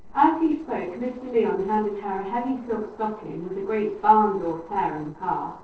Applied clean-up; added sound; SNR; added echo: neural separator model SepFormer DNS4.